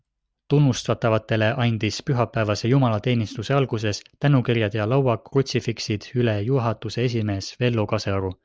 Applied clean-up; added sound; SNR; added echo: none; none; none; none.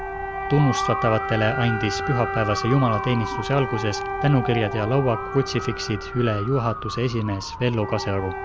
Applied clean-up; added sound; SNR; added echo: none; Wind instrument, woodwind instrument + Motor vehicle (road) / Siren; 5 dB; none.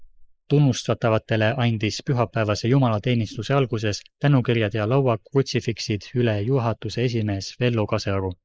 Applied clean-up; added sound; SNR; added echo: neural mask model Resemble Enhance denoiser.